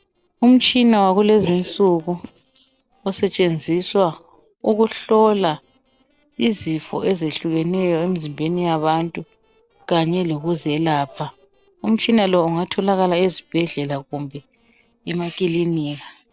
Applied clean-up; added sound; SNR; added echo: neural separator model SepFormer DNS4.